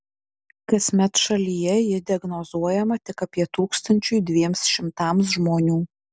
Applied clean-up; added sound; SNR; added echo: none; none; none; none.